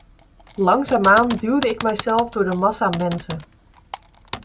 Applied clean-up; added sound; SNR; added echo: none; Typing; 12 dB; none.